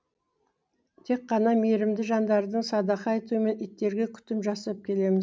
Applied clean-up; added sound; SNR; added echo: none; none; none; none.